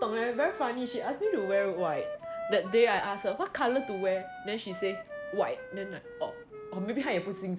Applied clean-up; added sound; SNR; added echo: none; Wind instrument, woodwind instrument; 10 dB; none.